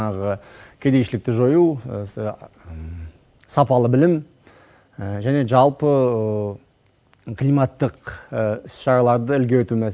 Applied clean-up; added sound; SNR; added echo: none; none; none; none.